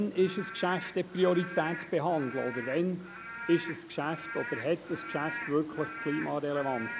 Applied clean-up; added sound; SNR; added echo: none; Rain / Frog; 10 dB; none.